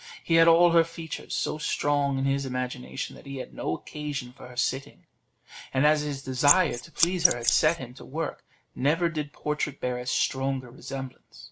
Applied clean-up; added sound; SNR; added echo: neural mask model Resemble Enhance denoiser.